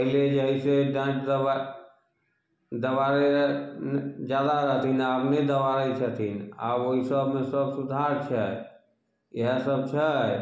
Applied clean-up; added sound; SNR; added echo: none; none; none; none.